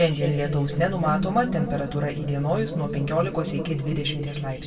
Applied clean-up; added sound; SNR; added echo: none; none; none; reverberation time 1.9 s.